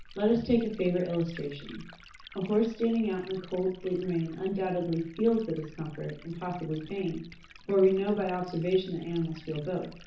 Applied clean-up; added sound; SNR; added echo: none; Liquid; 19 dB; reverberation time 0.6 s.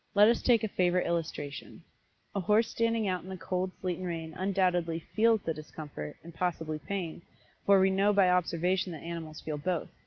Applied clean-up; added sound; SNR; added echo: none; none; none; none.